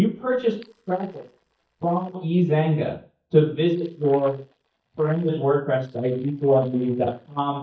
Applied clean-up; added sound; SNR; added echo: neural mask model DeepFilterNet 3.